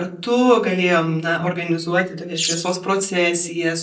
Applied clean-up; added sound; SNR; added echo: neural mask model DeepFilterNet 3.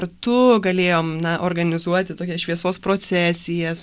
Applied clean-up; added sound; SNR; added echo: none; none; none; none.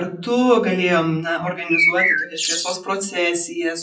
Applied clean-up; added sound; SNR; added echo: classical method WPE with log-MMSE.